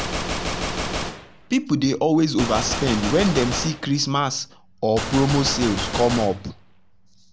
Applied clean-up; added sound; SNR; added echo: none; Gunshot, gunfire; 6 dB; none.